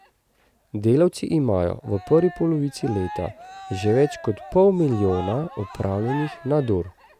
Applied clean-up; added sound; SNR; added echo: none; Cheering; 16 dB; none.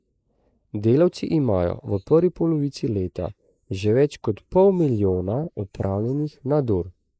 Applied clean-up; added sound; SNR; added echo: neural mask model Resemble Enhance denoiser.